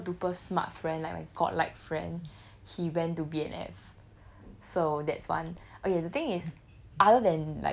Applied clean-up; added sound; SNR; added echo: none; none; none; none.